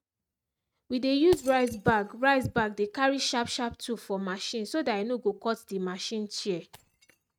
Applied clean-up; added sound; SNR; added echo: neural mask model RNNoise.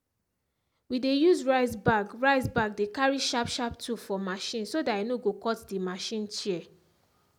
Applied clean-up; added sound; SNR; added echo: none; none; none; none.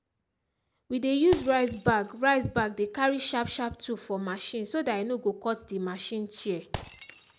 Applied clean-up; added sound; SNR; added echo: none; Shatter; 16 dB; none.